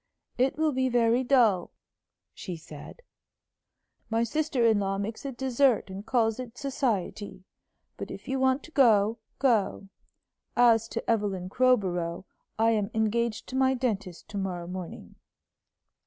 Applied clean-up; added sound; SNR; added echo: none; none; none; none.